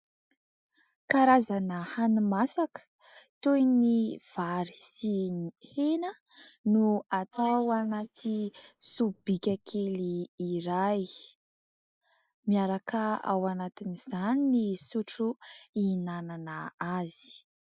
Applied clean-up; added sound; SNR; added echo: neural mask model Resemble Enhance denoiser.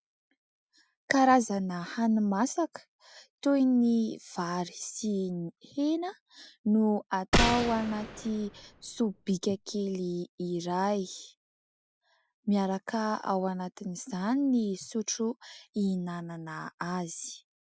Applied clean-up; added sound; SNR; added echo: none; Gunshot, gunfire; 2 dB; none.